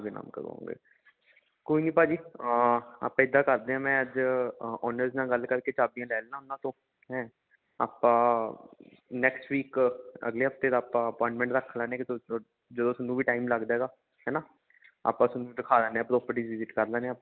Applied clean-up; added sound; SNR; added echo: none; none; none; none.